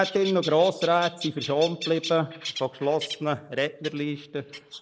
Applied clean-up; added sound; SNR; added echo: neural mask model Resemble Enhance denoiser.